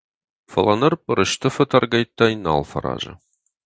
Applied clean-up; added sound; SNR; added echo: none; none; none; none.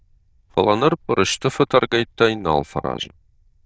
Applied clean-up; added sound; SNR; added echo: neural diffusion model UNIVERSE++.